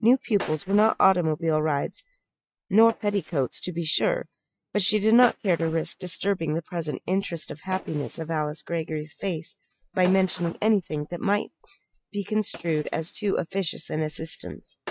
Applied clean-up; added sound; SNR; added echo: neural mask model RNNoise.